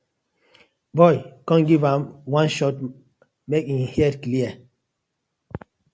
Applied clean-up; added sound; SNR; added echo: none; none; none; none.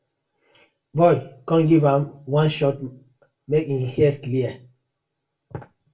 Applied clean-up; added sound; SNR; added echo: none; none; none; reverberation time 0.2 s.